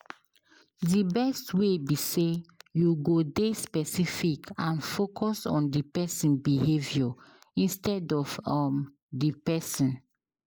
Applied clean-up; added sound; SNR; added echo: neural mask model Resemble Enhance denoiser.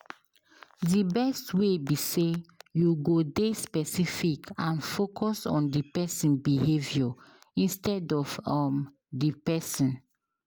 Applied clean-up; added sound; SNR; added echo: none; none; none; none.